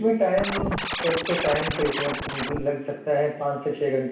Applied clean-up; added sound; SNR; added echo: none; Scratching (performance technique); 3 dB; reverberation time 0.7 s.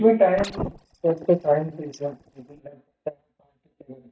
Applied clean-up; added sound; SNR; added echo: neural mask model DeepFilterNet 3.